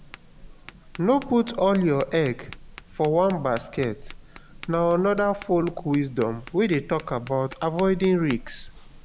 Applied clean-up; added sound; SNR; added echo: none; Tap; 18 dB; none.